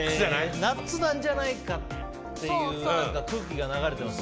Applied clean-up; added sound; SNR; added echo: none; none; none; none.